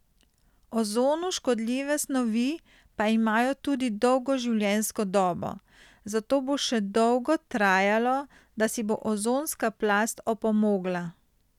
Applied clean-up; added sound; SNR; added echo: none; none; none; none.